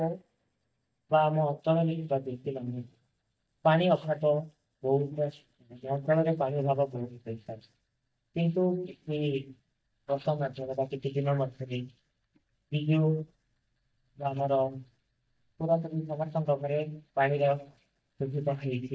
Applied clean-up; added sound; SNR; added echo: neural mask model DeepFilterNet 3.